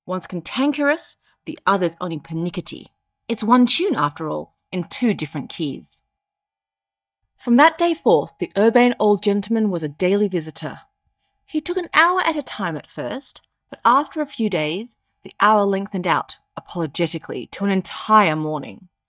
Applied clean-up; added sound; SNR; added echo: neural mask model DeepFilterNet 3.